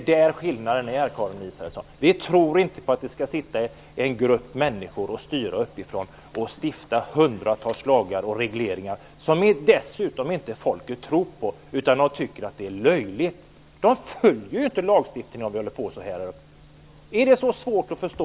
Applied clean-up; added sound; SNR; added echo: none; none; none; none.